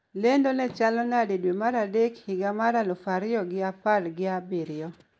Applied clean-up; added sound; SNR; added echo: none; none; none; none.